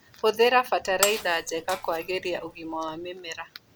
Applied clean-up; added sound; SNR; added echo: none; Shatter; 9 dB; none.